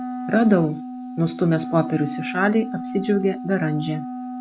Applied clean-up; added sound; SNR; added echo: none; Wind instrument, woodwind instrument; 9 dB; none.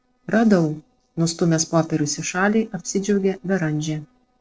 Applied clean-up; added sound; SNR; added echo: neural separator model SepFormer DNS4.